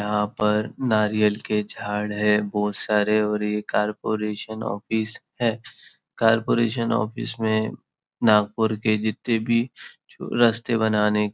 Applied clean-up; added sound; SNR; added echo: none; none; none; none.